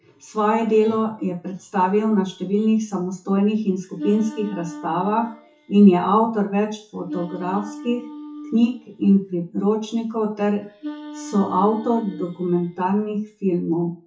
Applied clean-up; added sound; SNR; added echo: classical method WPE with log-MMSE.